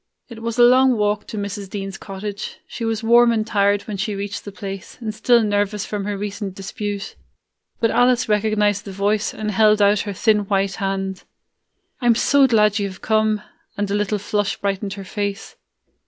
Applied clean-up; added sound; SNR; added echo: none; none; none; none.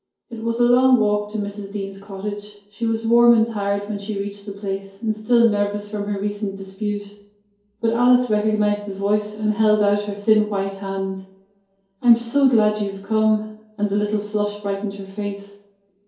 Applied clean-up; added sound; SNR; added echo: none; none; none; reverberation time 2.4 s.